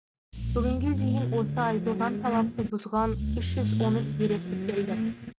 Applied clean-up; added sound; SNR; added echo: neural mask model RNNoise.